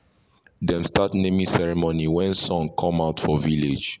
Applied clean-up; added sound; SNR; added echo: none; none; none; none.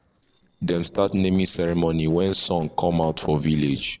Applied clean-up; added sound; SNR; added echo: neural separator model SepFormer DNS4.